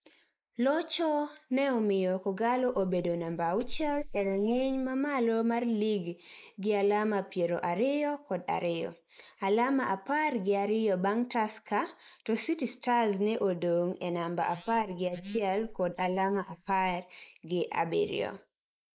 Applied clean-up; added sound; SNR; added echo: neural mask model Resemble Enhance denoiser.